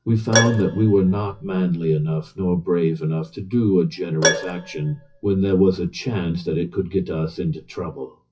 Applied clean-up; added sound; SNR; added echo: classical method WPE with log-MMSE.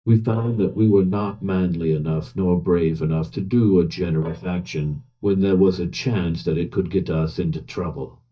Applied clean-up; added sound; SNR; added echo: neural mask model DeepFilterNet 3.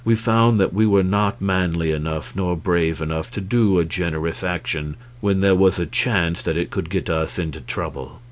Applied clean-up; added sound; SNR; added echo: none; none; none; none.